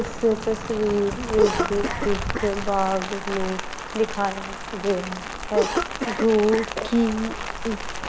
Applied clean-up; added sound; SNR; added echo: none; Cough + Rain; 4 dB; none.